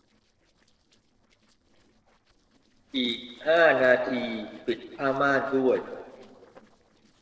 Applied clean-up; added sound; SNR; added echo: neural separator model SepFormer DNS4.